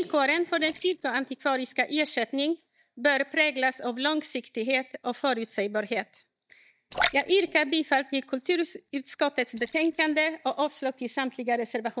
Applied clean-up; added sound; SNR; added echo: neural mask model DeepFilterNet 3.